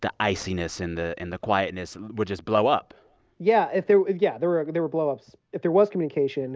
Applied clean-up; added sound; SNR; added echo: none; none; none; none.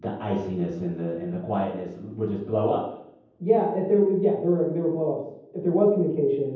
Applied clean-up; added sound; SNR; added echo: none; none; none; reverberation time 0.9 s.